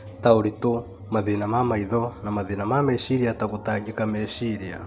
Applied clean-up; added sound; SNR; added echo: none; none; none; none.